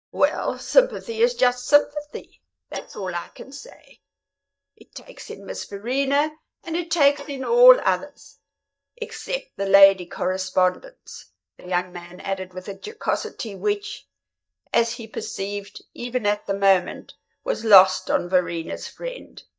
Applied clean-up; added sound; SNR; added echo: neural mask model DeepFilterNet 3.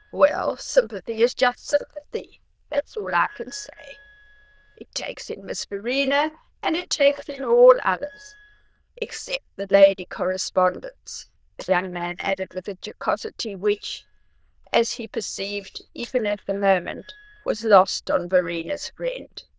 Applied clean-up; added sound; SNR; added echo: neural diffusion model UNIVERSE++.